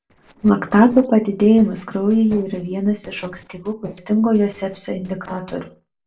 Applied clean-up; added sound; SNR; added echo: neural separator model SepFormer DNS4.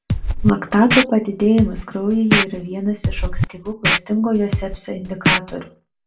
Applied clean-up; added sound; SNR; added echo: none; Scratching (performance technique); 2 dB; reverberation time 0.3 s.